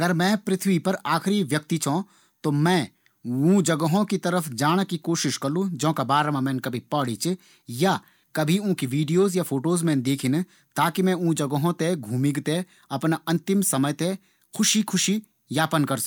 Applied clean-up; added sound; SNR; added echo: none; none; none; none.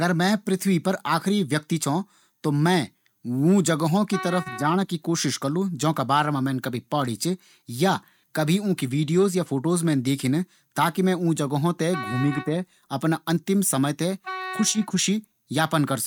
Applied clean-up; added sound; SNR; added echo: neural mask model RNNoise.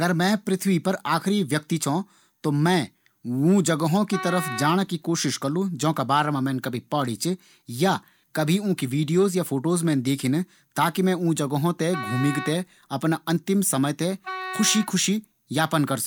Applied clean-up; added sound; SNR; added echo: none; Wind instrument, woodwind instrument; 11 dB; none.